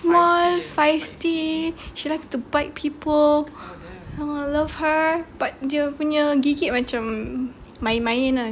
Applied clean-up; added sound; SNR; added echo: none; none; none; none.